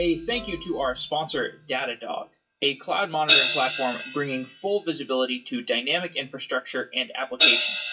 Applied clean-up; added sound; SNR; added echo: classical method WPE with log-MMSE.